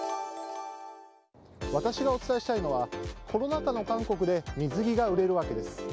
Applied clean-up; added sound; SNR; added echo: none; none; none; none.